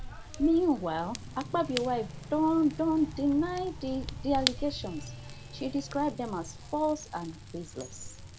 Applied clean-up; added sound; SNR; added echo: none; Fire / Rain; 10 dB; none.